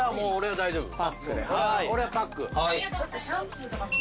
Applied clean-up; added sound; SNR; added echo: none; none; none; none.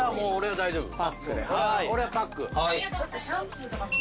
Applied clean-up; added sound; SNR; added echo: none; Drum; 20 dB; none.